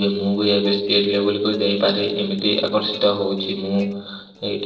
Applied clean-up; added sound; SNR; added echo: neural separator model SepFormer DNS4.